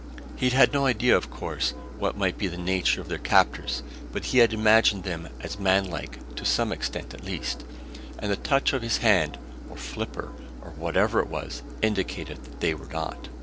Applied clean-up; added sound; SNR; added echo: none; Engine; 16 dB; none.